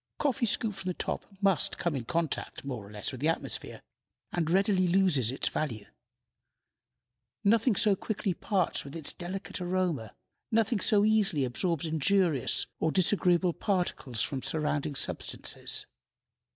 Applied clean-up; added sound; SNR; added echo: none; none; none; none.